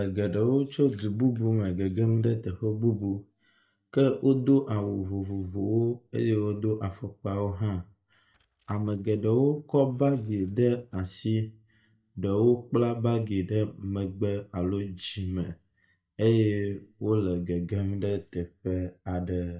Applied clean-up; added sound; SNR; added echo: neural mask model DeepFilterNet 3.